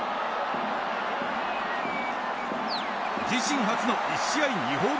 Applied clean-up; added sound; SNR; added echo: none; Bird; 16 dB; none.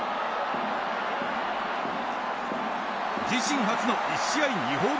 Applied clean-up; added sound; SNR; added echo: none; none; none; none.